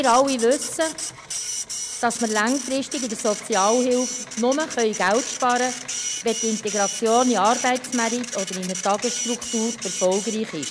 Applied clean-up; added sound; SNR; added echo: none; Printer; 7 dB; none.